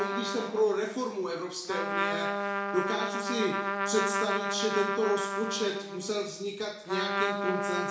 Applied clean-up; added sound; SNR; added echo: none; Trumpet; 1 dB; reverberation time 0.7 s.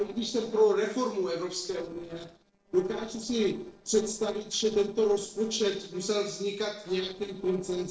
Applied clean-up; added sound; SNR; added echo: neural separator model SepFormer DNS4.